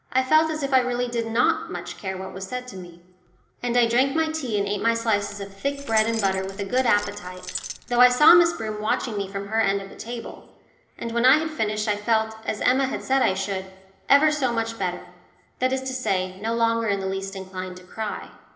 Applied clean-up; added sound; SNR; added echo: none; Keys jangling; 12 dB; reverberation time 0.8 s.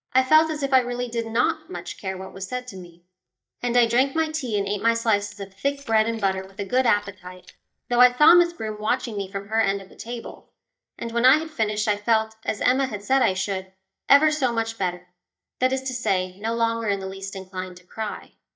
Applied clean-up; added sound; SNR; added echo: neural mask model DeepFilterNet 3.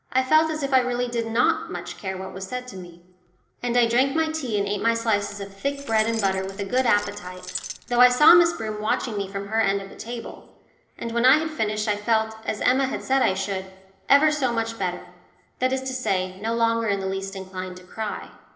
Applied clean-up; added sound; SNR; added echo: neural separator model SepFormer DNS4.